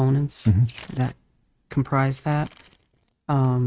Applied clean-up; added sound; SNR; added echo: neural mask model RNNoise.